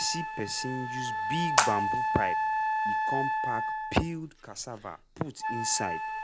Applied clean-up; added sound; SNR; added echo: none; Wind instrument, woodwind instrument + Water / Splash, splatter; -3 dB; none.